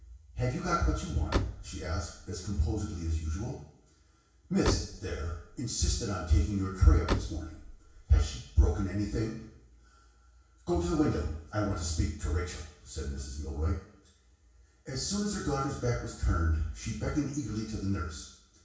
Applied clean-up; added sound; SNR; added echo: none; Slam; 5 dB; reverberation time 0.6 s.